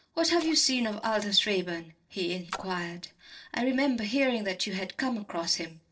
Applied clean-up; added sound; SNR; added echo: neural separator model SepFormer DNS4.